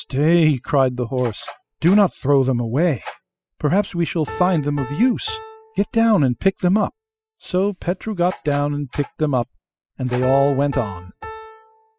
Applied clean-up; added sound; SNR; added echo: classical method spectral subtraction.